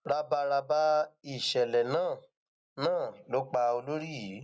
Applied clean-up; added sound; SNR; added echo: none; none; none; none.